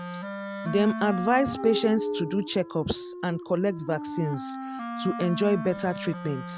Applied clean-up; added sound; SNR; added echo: none; Glass + Wind instrument, woodwind instrument; 7 dB; none.